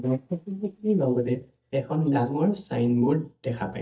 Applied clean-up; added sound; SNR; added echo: neural mask model DeepFilterNet 3.